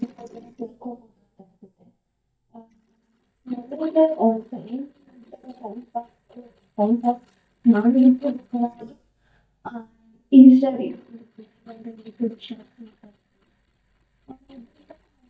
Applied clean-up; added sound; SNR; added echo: neural mask model DeepFilterNet 3.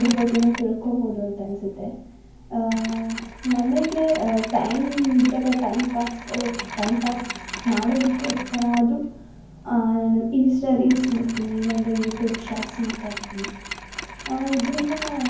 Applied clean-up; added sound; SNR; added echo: none; Mechanisms; 12 dB; reverberation time 0.9 s.